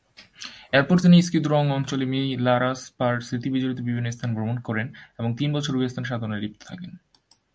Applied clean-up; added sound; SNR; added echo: none; none; none; none.